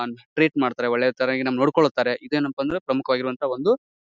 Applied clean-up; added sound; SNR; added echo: none; none; none; none.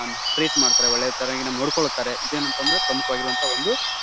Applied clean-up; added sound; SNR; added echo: none; Bird / Bell; -3 dB; none.